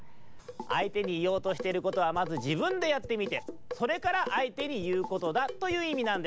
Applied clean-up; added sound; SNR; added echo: none; none; none; none.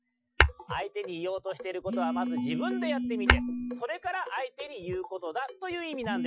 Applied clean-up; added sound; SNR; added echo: classical method Wiener filter.